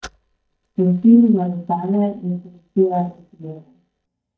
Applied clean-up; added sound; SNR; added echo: neural mask model DeepFilterNet 3.